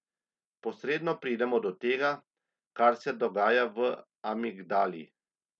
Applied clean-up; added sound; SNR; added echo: none; none; none; none.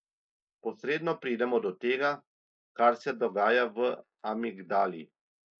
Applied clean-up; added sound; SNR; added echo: neural mask model Resemble Enhance denoiser.